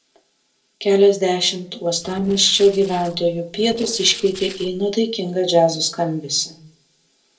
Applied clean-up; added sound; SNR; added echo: neural separator model SepFormer DNS4.